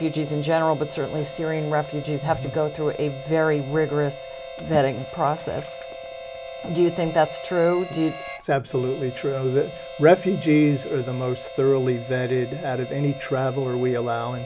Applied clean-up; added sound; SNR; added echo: none; Water / Splash, splatter + Harmonica; 13 dB; none.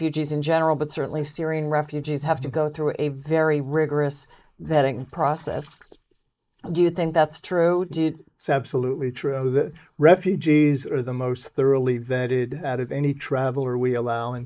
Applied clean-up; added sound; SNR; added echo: neural mask model Resemble Enhance denoiser.